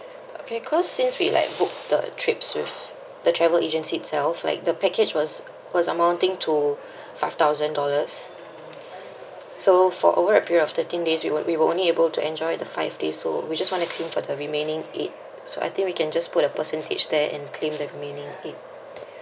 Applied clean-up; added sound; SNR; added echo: none; none; none; none.